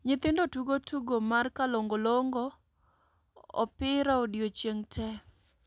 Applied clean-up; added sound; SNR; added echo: none; none; none; none.